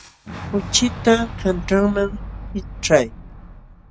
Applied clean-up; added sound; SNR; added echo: none; Boom; 11 dB; none.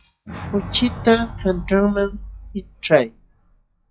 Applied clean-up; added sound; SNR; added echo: classical method log-MMSE.